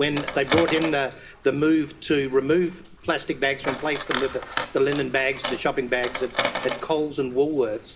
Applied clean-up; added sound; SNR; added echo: none; Coin (dropping); 6 dB; reverberation time 0.3 s.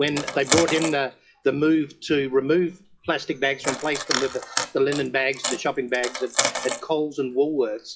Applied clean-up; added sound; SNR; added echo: classical method WPE with log-MMSE.